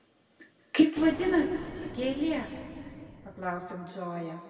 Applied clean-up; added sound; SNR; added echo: none; Explosion; 14 dB; reverberation time 2.2 s.